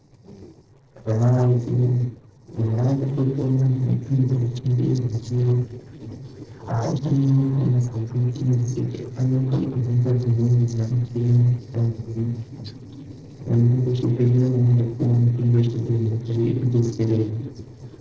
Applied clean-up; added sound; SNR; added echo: neural separator model SepFormer DNS4.